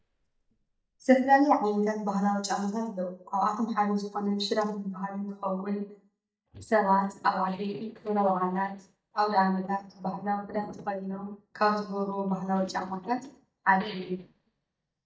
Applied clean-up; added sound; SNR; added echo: neural mask model DeepFilterNet 3.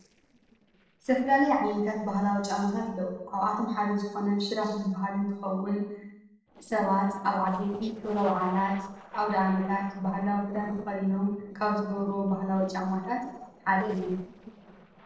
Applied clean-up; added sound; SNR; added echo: neural separator model SepFormer DNS4.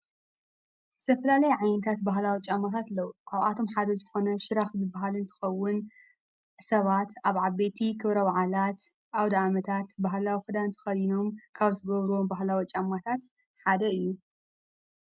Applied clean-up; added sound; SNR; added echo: none; none; none; none.